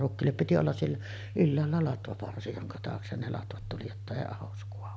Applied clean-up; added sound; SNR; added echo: none; none; none; none.